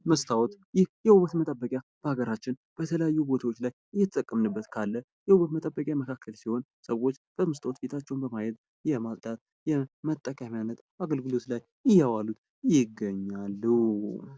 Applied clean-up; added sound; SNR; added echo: none; none; none; none.